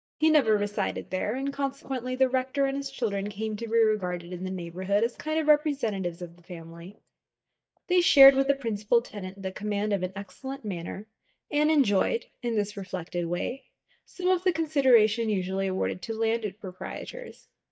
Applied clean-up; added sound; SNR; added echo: neural mask model DeepFilterNet 3.